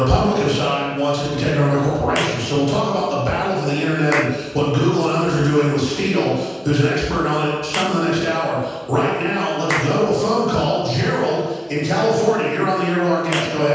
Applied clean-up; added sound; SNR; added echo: none; Clapping / Chirp, tweet; 16 dB; reverberation time 1.2 s.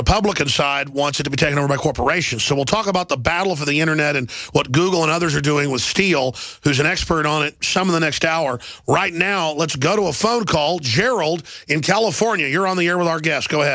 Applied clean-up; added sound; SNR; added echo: none; none; none; none.